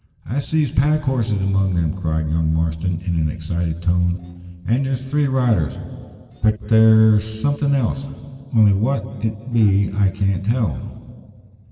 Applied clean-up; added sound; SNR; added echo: neural separator model SepFormer DNS4.